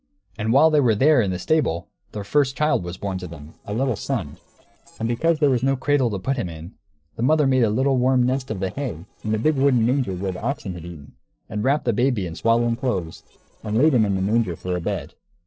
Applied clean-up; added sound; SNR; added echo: neural separator model SepFormer DNS4.